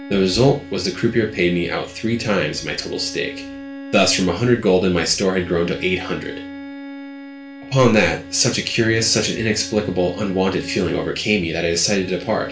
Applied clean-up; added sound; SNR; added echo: none; Bowed string instrument; 15 dB; reverberation time 0.3 s.